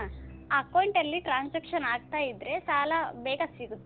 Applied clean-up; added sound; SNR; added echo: none; Musical instrument; 18 dB; none.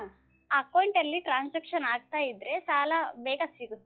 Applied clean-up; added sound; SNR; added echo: classical method log-MMSE.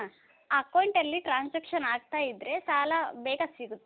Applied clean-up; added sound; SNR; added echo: none; none; none; none.